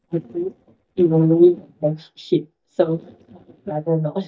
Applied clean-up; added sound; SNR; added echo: neural mask model DeepFilterNet 3.